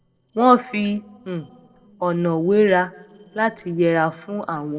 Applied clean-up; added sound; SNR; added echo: neural separator model SepFormer DNS4.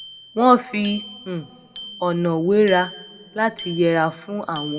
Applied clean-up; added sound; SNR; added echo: none; Bicycle bell; 17 dB; reverberation time 0.6 s.